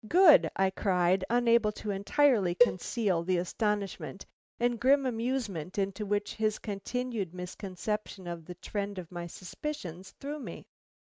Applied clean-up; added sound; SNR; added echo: neural mask model RNNoise.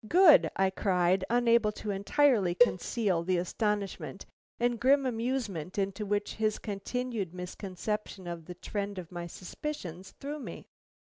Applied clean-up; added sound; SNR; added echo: none; Cowbell; 3 dB; none.